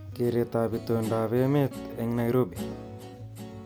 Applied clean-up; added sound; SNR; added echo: none; Guitar; 13 dB; none.